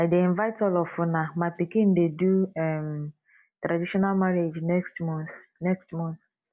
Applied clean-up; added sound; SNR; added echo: none; none; none; none.